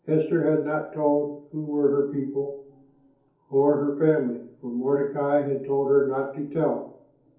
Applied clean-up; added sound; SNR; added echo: none; none; none; reverberation time 0.6 s.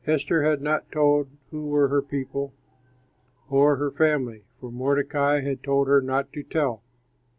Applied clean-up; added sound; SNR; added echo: none; none; none; none.